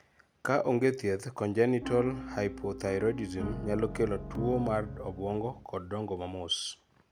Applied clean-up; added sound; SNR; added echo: none; Piano; 8 dB; none.